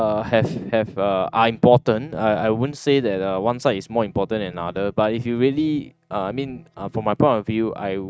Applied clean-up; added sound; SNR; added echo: neural mask model RNNoise.